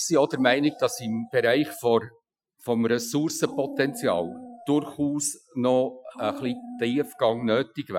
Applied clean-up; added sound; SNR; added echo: classical method Wiener filter.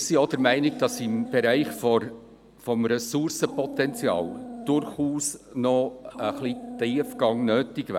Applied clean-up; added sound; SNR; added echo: none; Dog; 12 dB; none.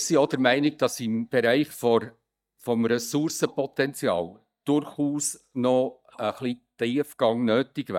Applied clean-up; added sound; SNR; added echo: neural mask model DeepFilterNet 3.